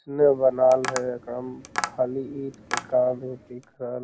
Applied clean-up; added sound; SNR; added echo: none; Tap; 11 dB; none.